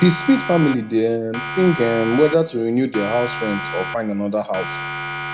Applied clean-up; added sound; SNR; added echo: none; Siren; 9 dB; reverberation time 0.6 s.